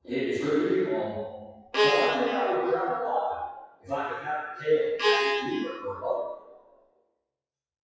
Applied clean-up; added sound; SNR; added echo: classical method WPE with log-MMSE.